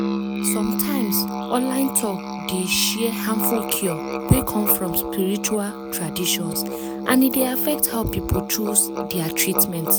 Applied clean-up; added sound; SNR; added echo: none; Musical instrument; 4 dB; none.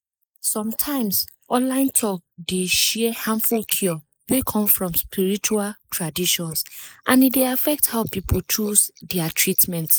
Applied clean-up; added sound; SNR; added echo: neural mask model Resemble Enhance denoiser.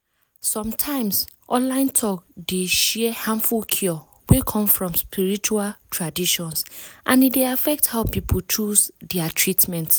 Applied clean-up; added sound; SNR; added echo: none; none; none; none.